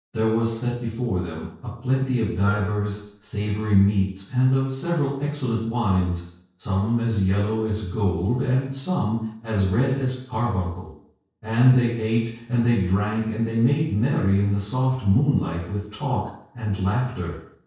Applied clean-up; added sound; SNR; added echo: neural separator model SepFormer DNS4.